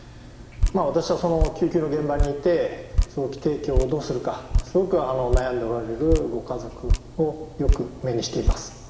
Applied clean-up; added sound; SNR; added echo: none; Drip; 1 dB; reverberation time 1.6 s.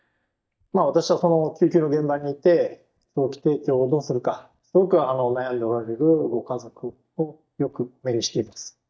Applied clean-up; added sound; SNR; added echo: neural mask model DeepFilterNet 3.